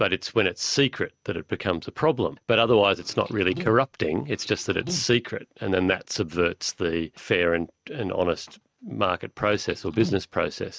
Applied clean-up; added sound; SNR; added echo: neural mask model RNNoise.